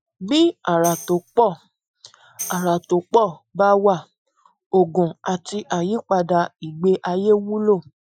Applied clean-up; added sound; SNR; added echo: classical method Wiener filter.